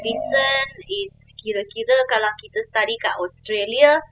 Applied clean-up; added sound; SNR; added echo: classical method spectral subtraction.